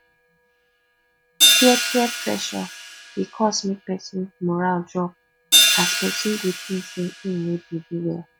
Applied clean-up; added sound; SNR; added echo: none; Hi-hat; -1 dB; none.